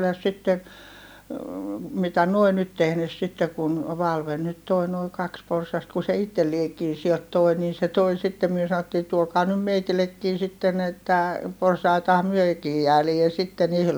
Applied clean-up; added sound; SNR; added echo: none; none; none; none.